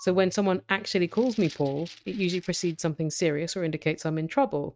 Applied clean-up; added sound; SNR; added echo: neural mask model RNNoise.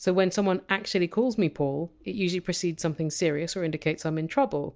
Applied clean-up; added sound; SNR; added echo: none; none; none; none.